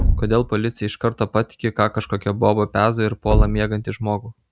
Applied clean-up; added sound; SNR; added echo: none; Thump, thud; 4 dB; none.